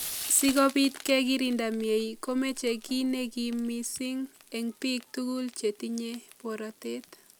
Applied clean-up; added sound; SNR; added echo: none; Frying (food); 16 dB; none.